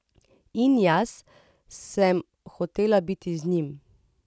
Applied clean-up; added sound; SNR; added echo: none; none; none; none.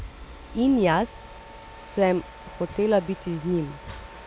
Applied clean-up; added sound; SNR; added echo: none; Mechanisms; 15 dB; none.